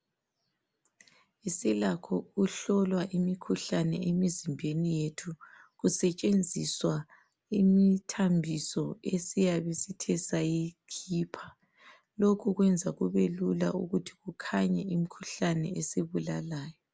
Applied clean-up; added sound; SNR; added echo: none; none; none; none.